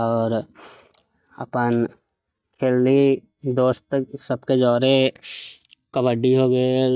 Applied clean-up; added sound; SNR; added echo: neural mask model DeepFilterNet 3.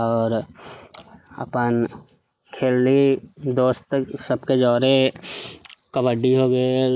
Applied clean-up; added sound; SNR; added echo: neural mask model Resemble Enhance denoiser.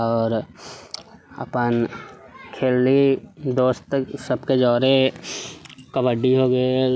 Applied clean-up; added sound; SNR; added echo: none; none; none; none.